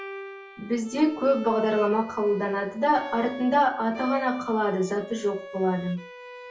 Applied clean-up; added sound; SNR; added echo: none; Bowed string instrument; 14 dB; reverberation time 0.3 s.